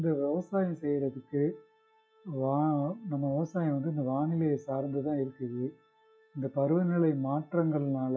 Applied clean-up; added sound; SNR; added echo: classical method log-MMSE.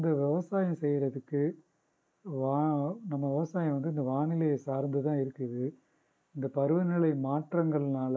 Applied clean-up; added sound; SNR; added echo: neural mask model Resemble Enhance denoiser.